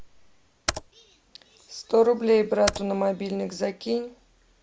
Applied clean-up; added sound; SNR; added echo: none; Computer keyboard; 10 dB; none.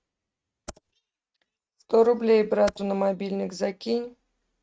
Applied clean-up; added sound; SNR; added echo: neural mask model RNNoise.